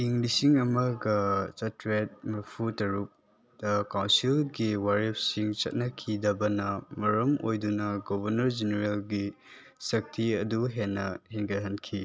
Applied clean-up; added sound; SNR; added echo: none; none; none; none.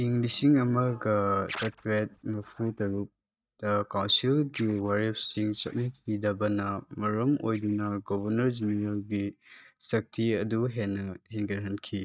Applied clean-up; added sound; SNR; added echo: neural mask model DeepFilterNet 3.